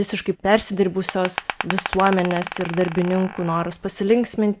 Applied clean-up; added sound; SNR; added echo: none; Glass; 10 dB; none.